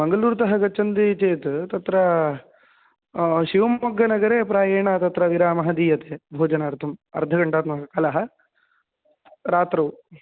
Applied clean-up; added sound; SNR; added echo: none; none; none; none.